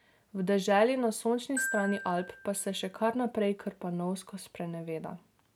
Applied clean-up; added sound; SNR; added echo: none; Glockenspiel; 10 dB; none.